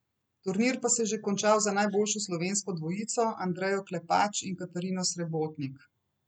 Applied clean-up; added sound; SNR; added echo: none; none; none; none.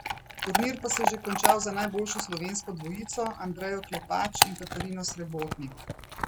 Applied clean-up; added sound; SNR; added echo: none; Chewing, mastication / Dog; -1 dB; none.